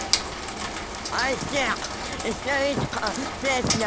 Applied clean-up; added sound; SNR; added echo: none; Rain; 2 dB; none.